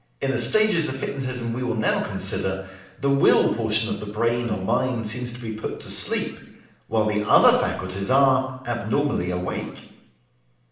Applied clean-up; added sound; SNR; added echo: none; none; none; reverberation time 0.7 s.